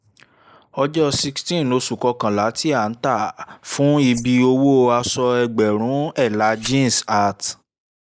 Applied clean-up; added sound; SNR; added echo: neural mask model Resemble Enhance denoiser.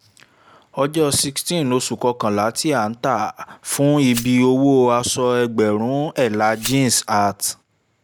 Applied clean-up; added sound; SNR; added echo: none; Glass; 18 dB; none.